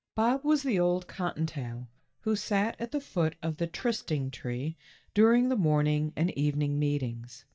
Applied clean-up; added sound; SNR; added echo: neural mask model DeepFilterNet 3.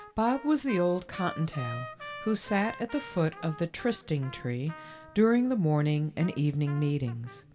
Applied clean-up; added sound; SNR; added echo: none; Trumpet; 17 dB; reverberation time 1.1 s.